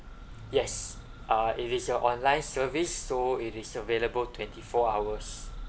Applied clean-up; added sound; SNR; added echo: none; Church bell; 13 dB; none.